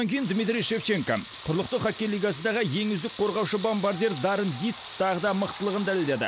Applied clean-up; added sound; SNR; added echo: none; Sink (filling or washing) / Water tap, faucet / Liquid; 16 dB; none.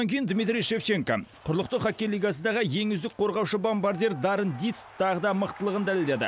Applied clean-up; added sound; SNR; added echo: none; none; none; none.